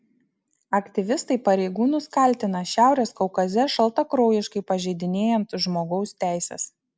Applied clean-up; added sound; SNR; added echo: none; none; none; none.